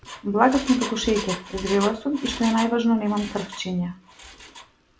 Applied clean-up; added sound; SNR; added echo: none; Engine; 13 dB; none.